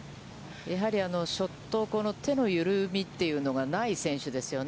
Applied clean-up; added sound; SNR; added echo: none; none; none; none.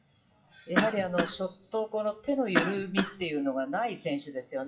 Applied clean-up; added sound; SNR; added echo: classical method WPE with log-MMSE.